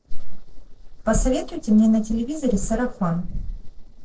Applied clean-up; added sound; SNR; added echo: neural separator model SepFormer DNS4.